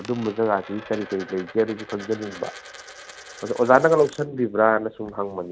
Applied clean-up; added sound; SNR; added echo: none; Coin (dropping); 19 dB; none.